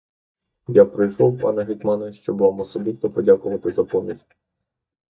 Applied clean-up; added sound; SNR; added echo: neural mask model DeepFilterNet 3.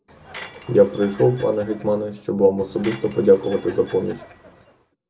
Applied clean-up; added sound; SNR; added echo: none; Door / Chime; 20 dB; reverberation time 0.2 s.